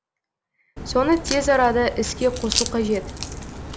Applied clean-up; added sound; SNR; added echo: none; Crack; 7 dB; none.